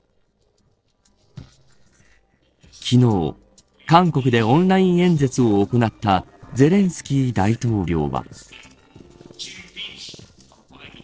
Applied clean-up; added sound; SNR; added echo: neural separator model SepFormer DNS4.